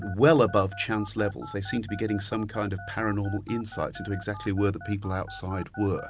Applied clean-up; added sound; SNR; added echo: none; Telephone; 17 dB; none.